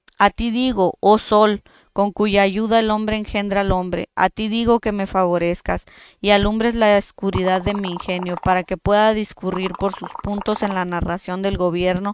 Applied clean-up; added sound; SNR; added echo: neural mask model RNNoise.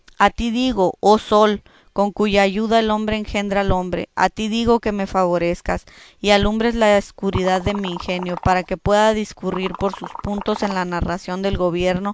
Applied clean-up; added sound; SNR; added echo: none; Liquid; 14 dB; none.